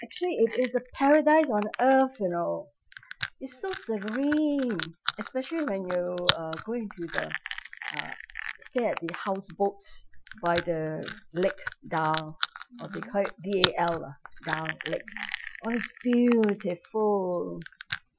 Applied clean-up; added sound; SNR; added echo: classical method Wiener filter.